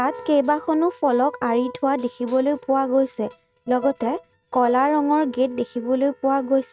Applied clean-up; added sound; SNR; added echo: neural mask model RNNoise.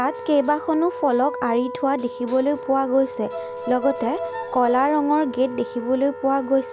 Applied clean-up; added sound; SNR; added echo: none; Wind instrument, woodwind instrument + Bowed string instrument; 10 dB; none.